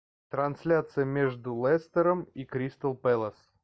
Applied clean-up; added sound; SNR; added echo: neural mask model DeepFilterNet 3.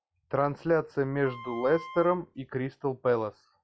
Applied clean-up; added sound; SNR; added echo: classical method log-MMSE.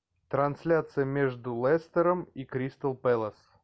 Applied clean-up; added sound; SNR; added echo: none; none; none; none.